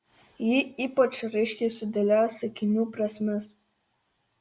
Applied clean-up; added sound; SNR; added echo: none; none; none; none.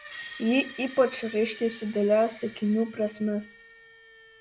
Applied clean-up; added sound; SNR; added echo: none; Screech; 18 dB; none.